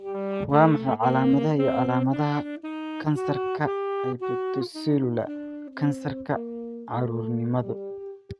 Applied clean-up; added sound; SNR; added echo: neural mask model RNNoise.